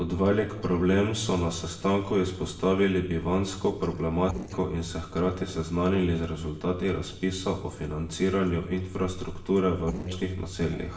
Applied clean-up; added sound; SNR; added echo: neural separator model SepFormer DNS4.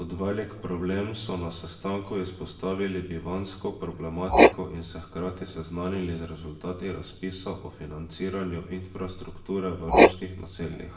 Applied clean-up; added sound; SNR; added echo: none; Writing; -4 dB; reverberation time 0.8 s.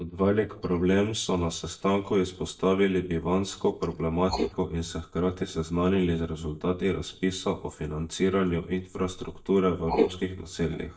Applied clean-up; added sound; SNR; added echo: neural mask model DeepFilterNet 3.